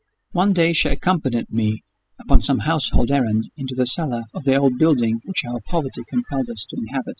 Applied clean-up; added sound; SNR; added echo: classical method spectral subtraction.